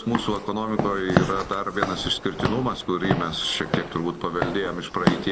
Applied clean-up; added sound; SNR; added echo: none; Walk, footsteps / Siren; 2 dB; none.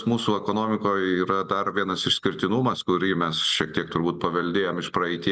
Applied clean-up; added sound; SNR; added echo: none; none; none; none.